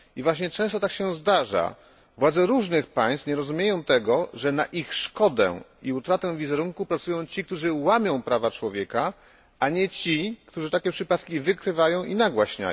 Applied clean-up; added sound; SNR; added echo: none; none; none; none.